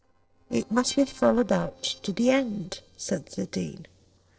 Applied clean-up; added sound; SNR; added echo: neural separator model SepFormer DNS4.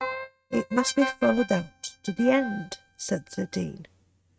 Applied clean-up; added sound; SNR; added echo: neural mask model RNNoise.